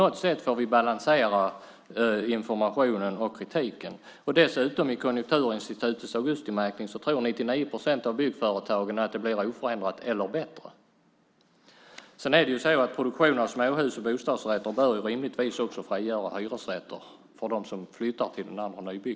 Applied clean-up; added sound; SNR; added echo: none; none; none; none.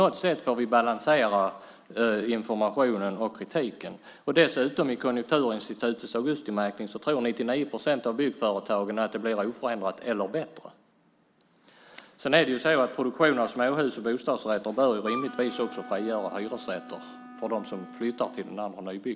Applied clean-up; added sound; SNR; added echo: none; Wind instrument, woodwind instrument; 14 dB; none.